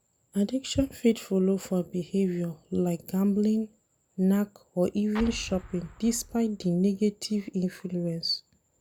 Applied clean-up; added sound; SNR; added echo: none; Explosion; 15 dB; none.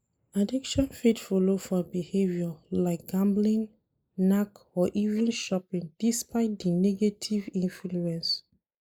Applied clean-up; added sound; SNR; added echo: neural mask model Resemble Enhance denoiser.